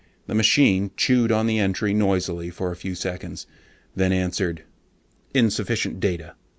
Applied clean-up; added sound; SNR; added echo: none; none; none; none.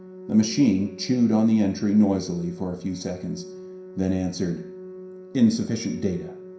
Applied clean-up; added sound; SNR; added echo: none; Organ; 17 dB; reverberation time 0.5 s.